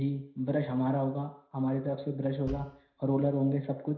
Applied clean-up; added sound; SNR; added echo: none; Bass drum; 15 dB; reverberation time 0.5 s.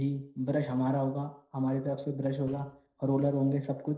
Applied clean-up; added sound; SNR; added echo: neural separator model SepFormer DNS4.